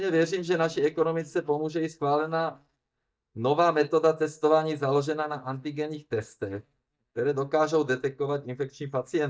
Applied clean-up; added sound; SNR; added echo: neural mask model DeepFilterNet 3.